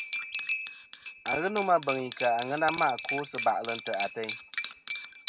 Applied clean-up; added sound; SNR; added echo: none; Cutlery, silverware; 6 dB; none.